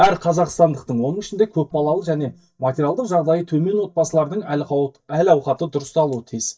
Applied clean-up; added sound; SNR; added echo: neural mask model DeepFilterNet 3.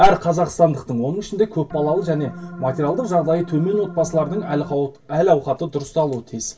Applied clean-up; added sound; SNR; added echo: none; Organ; 13 dB; reverberation time 0.1 s.